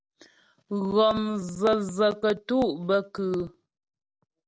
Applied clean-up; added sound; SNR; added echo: none; none; none; none.